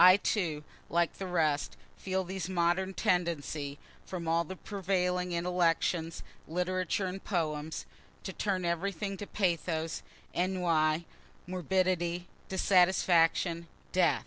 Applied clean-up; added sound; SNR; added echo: none; none; none; none.